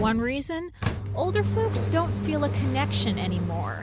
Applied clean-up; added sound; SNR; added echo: none; Engine; 0 dB; none.